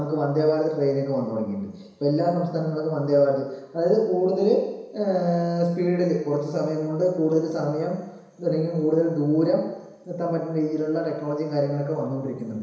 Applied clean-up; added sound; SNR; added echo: none; none; none; reverberation time 1.0 s.